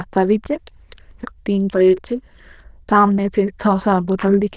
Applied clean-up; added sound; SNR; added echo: neural diffusion model UNIVERSE++.